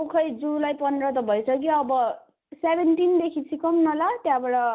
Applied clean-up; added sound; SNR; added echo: none; none; none; none.